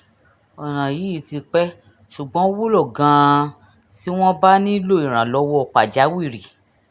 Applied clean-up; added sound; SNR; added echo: none; none; none; none.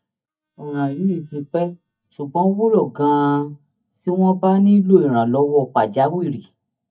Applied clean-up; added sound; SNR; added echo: neural mask model DeepFilterNet 3.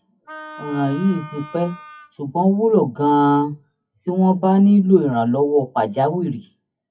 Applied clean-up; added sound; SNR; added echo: classical method WPE with log-MMSE.